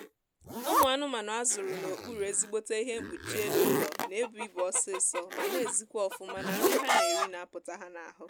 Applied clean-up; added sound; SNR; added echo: none; Zipper (clothing) + Chicken, rooster; -1 dB; none.